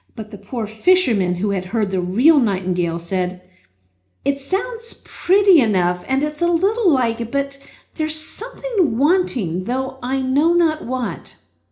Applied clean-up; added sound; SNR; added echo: none; none; none; reverberation time 0.4 s.